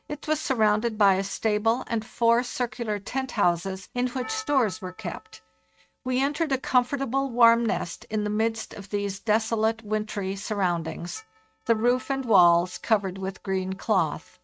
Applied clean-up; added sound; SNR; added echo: neural mask model RNNoise.